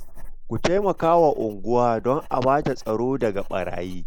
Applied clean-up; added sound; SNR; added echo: neural mask model Resemble Enhance denoiser.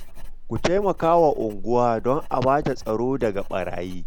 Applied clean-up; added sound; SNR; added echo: none; Writing; 8 dB; none.